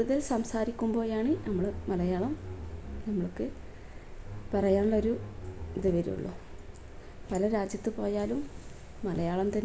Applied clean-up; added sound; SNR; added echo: none; Bowed string instrument; 10 dB; none.